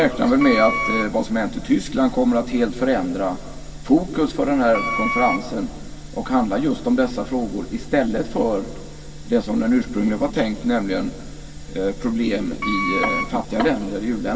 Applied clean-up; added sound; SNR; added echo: none; Wind instrument, woodwind instrument; 5 dB; reverberation time 2.7 s.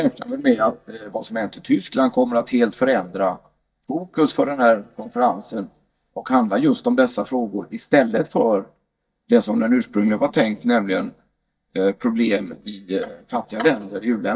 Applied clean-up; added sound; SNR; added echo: neural mask model DeepFilterNet 3.